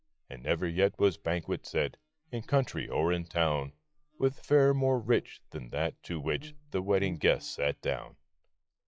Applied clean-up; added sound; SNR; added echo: classical method log-MMSE.